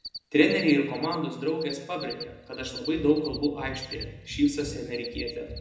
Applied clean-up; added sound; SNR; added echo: none; Cricket; 16 dB; reverberation time 0.9 s.